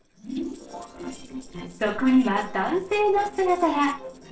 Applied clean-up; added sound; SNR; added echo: neural separator model SepFormer DNS4.